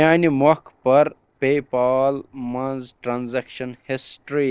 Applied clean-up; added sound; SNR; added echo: neural separator model SepFormer DNS4.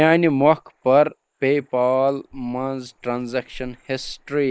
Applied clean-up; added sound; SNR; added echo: neural mask model Resemble Enhance denoiser.